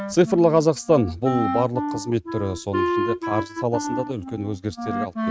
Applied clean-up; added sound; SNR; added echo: neural mask model RNNoise.